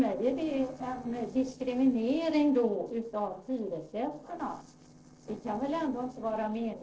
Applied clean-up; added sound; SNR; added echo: neural separator model SepFormer DNS4.